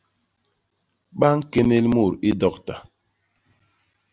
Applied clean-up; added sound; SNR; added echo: none; none; none; none.